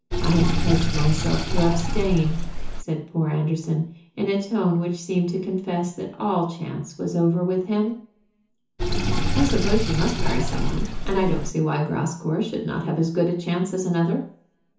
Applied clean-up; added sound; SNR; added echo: none; Sink (filling or washing); 2 dB; reverberation time 0.6 s.